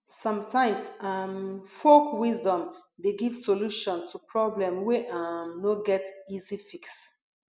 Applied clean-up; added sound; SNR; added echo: none; none; none; none.